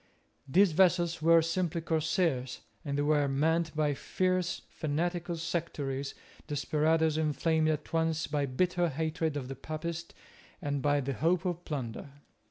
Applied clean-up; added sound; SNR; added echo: none; none; none; none.